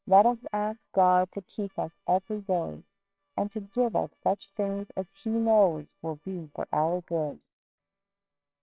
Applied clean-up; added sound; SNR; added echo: neural separator model SepFormer WHAMR!.